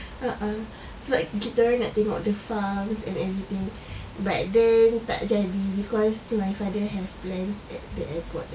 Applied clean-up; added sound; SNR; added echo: none; none; none; none.